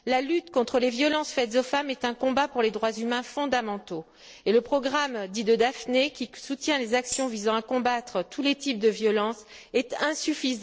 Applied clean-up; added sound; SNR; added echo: neural separator model SepFormer DNS4.